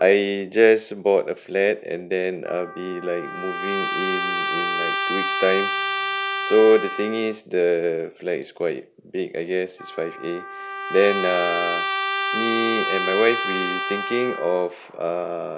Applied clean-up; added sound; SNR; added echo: none; Trumpet; 5 dB; none.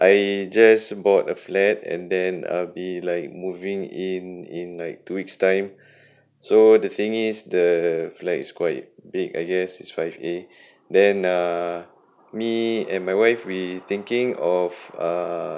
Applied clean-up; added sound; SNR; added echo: none; none; none; none.